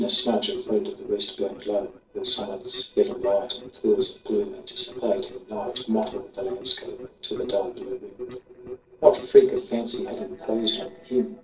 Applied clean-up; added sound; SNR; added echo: neural separator model SepFormer DNS4.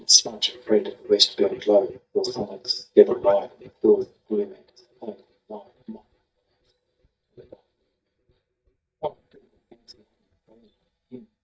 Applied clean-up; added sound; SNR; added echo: neural mask model DeepFilterNet 3.